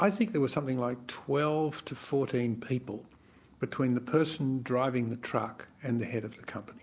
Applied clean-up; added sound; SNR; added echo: none; none; none; none.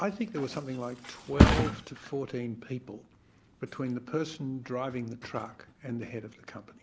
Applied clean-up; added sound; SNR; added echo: none; Thump, thud; -4 dB; none.